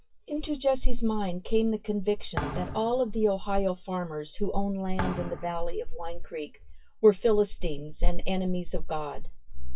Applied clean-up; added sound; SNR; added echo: classical method WPE with log-MMSE.